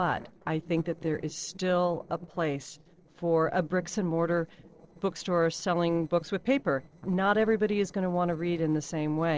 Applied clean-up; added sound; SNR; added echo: neural separator model SepFormer DNS4.